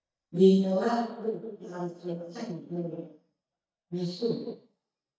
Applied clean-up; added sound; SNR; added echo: neural mask model DeepFilterNet 3.